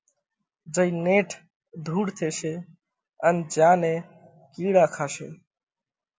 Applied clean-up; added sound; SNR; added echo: none; none; none; none.